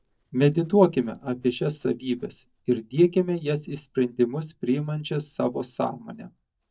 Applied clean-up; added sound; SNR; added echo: neural mask model DeepFilterNet 3.